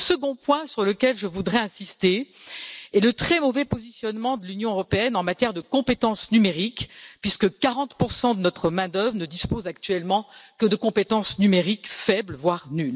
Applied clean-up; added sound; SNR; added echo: none; none; none; none.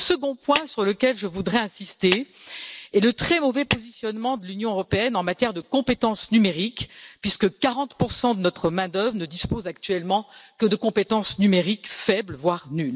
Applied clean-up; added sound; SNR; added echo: none; Clapping; 11 dB; none.